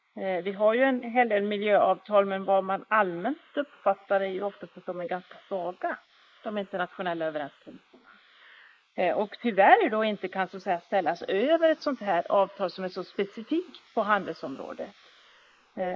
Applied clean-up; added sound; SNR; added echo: neural mask model Resemble Enhance denoiser.